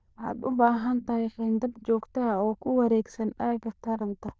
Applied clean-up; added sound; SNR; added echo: neural diffusion model UNIVERSE++.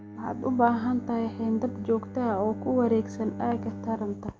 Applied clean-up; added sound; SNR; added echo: none; Bowed string instrument; 11 dB; none.